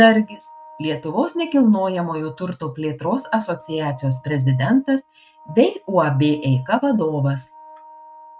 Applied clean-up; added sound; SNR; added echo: neural mask model RNNoise.